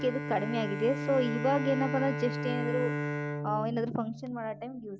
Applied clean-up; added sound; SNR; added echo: none; Bowed string instrument; 4 dB; none.